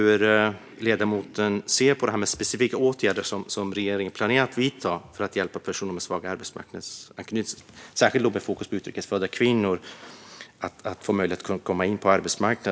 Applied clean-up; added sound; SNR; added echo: none; none; none; none.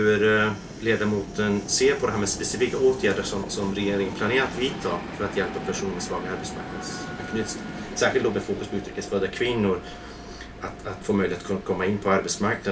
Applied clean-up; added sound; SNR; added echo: none; Train; 11 dB; reverberation time 0.2 s.